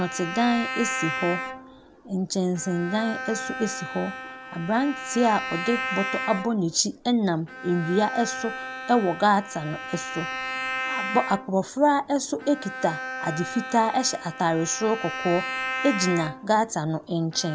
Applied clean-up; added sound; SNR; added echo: none; Bowed string instrument; 8 dB; none.